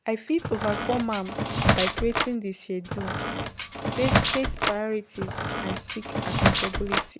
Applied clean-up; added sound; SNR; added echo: none; Squeak; -3 dB; none.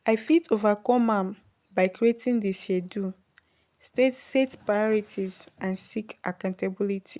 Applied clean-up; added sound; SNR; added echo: none; none; none; none.